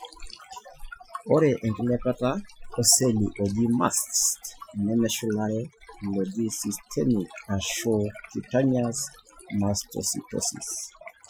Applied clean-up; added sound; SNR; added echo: classical method Wiener filter.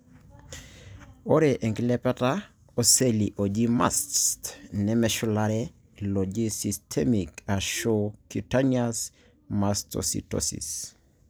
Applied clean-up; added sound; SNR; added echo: none; none; none; none.